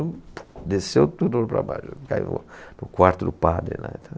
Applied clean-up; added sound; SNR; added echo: none; none; none; none.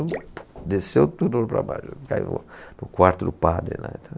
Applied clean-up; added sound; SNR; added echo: none; Drip / Splash, splatter; 17 dB; none.